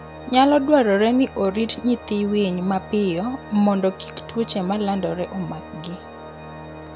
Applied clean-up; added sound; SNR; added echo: none; Organ; 16 dB; none.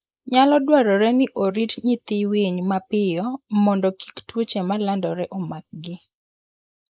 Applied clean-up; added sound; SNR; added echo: neural mask model Resemble Enhance denoiser.